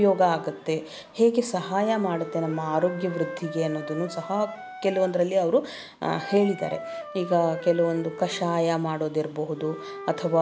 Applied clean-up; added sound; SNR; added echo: none; Wind instrument, woodwind instrument; 14 dB; none.